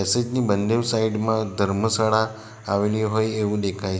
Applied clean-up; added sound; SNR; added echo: none; none; none; none.